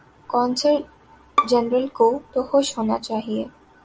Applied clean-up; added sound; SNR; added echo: none; Bowed string instrument; 6 dB; none.